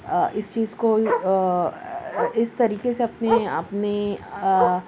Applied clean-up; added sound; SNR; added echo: none; Bark; 8 dB; none.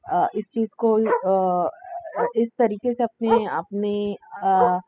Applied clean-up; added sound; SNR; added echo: classical method spectral subtraction.